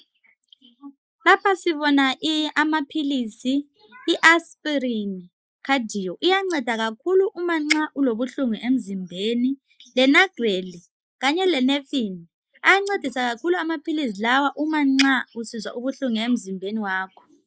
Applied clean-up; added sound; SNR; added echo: neural mask model Resemble Enhance denoiser.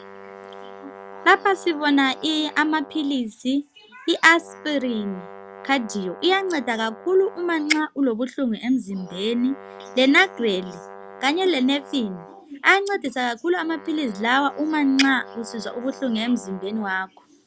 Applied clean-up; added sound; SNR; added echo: none; Brass instrument; 19 dB; none.